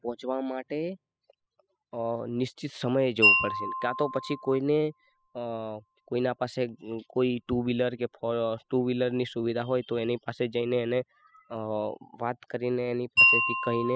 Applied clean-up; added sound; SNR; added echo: classical method spectral subtraction.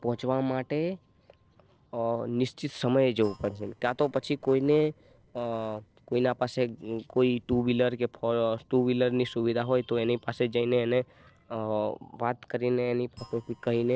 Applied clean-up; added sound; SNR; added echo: neural separator model SepFormer DNS4.